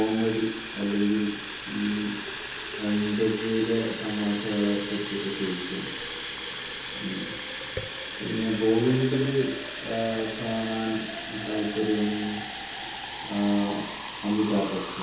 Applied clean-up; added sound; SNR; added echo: none; Fill (with liquid) / Water tap, faucet; 5 dB; reverberation time 2.2 s.